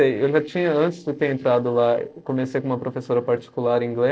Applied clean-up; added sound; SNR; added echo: neural separator model SepFormer DNS4.